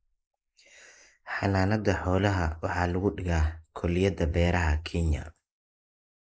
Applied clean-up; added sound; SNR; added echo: neural mask model Resemble Enhance denoiser.